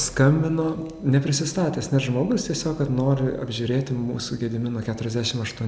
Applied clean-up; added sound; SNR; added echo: none; none; none; none.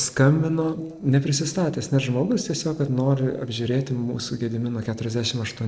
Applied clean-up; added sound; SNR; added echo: neural separator model SepFormer DNS4.